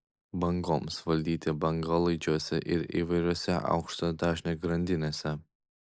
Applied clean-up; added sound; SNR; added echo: neural mask model Resemble Enhance denoiser.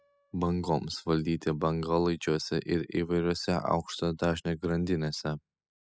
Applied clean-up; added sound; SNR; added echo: classical method spectral subtraction.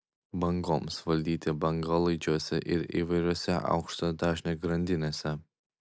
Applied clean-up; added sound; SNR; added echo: none; none; none; none.